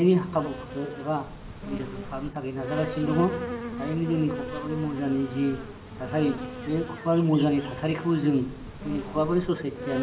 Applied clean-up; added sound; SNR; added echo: none; Insect; 9 dB; reverberation time 0.6 s.